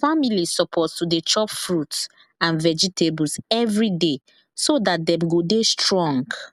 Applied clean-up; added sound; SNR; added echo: none; none; none; none.